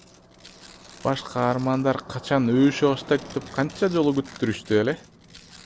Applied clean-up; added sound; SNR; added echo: none; Tearing + Motorcycle; 19 dB; none.